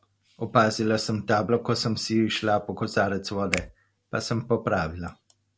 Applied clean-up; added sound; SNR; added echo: none; Finger snapping; 13 dB; none.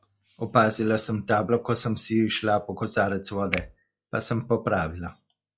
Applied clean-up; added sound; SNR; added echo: classical method log-MMSE.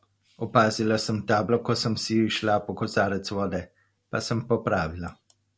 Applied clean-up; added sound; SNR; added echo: none; none; none; none.